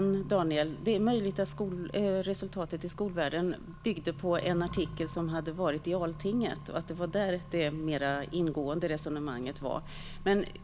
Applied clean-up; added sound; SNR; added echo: none; Accelerating, revving, vroom; 13 dB; none.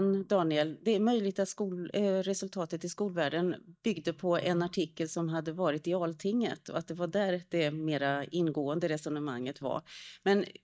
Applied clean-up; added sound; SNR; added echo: neural mask model DeepFilterNet 3.